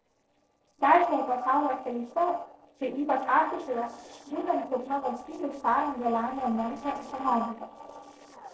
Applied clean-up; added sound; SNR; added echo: neural separator model SepFormer DNS4.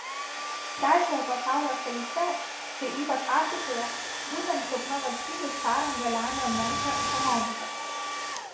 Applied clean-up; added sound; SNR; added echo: none; Domestic sounds, home sounds; 3 dB; reverberation time 0.6 s.